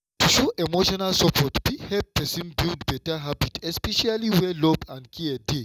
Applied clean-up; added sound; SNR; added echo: none; none; none; none.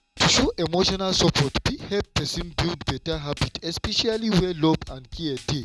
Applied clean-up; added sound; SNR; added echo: none; Drum kit; 17 dB; none.